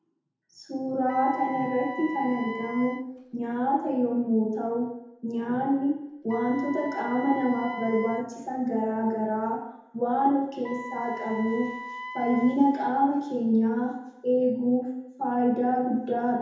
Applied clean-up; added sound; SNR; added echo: none; Wind instrument, woodwind instrument; 12 dB; reverberation time 1.0 s.